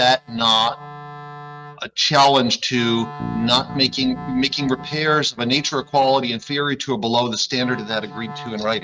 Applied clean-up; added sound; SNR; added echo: neural mask model RNNoise.